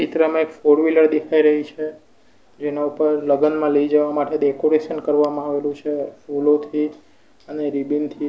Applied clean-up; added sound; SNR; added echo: none; none; none; none.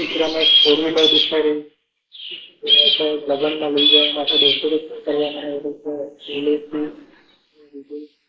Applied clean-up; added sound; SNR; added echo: neural mask model Resemble Enhance denoiser.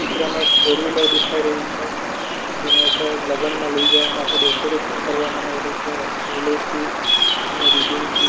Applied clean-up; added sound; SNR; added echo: none; Bird vocalization, bird call, bird song; -5 dB; none.